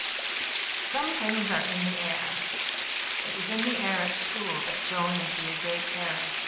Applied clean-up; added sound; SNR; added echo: none; Water; -3 dB; reverberation time 0.9 s.